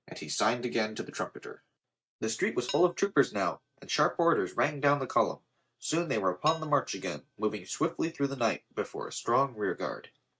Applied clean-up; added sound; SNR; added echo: neural mask model RNNoise.